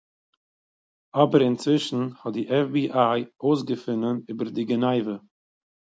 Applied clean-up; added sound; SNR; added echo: none; none; none; none.